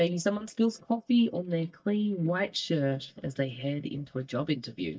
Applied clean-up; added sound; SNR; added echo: neural mask model DeepFilterNet 3.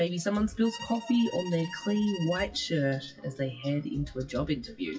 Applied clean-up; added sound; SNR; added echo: classical method WPE with log-MMSE.